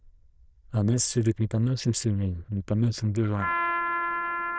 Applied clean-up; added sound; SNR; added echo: neural diffusion model UNIVERSE++.